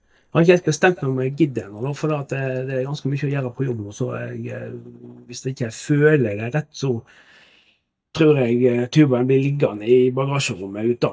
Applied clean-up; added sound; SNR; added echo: neural mask model DeepFilterNet 3.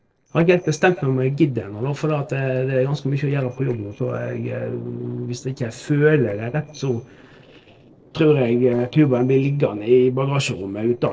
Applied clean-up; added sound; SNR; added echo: neural separator model SepFormer DNS4.